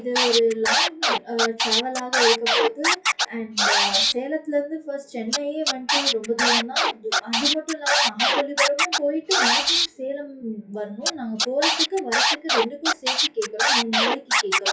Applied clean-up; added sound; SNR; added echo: classical method WPE with log-MMSE.